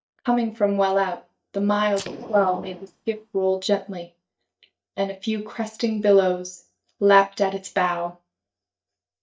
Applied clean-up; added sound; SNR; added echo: neural mask model DeepFilterNet 3.